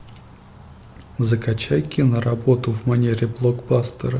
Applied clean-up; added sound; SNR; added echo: none; none; none; none.